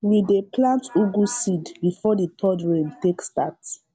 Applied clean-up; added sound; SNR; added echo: none; none; none; none.